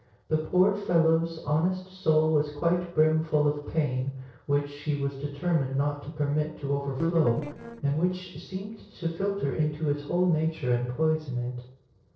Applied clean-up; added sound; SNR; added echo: neural separator model SepFormer DNS4.